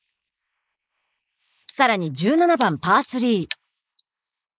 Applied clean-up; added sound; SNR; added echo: neural mask model Resemble Enhance denoiser.